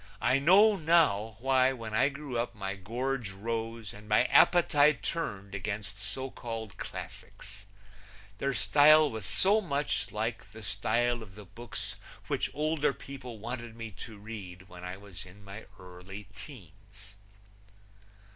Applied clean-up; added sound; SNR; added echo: none; none; none; none.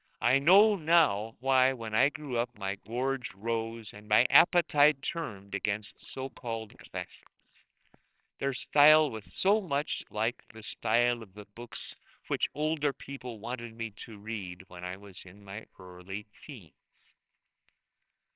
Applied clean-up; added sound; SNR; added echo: neural separator model SepFormer WHAMR!.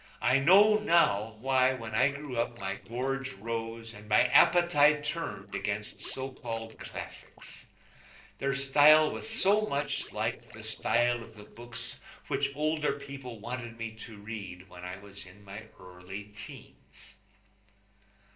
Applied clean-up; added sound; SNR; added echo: neural separator model SepFormer DNS4.